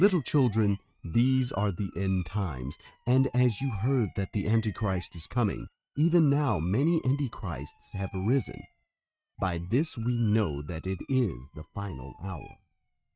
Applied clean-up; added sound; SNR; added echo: neural mask model RNNoise.